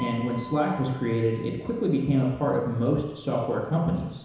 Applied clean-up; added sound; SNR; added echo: none; Piano; 20 dB; reverberation time 1.0 s.